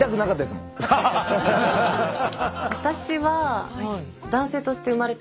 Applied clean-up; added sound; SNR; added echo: none; none; none; none.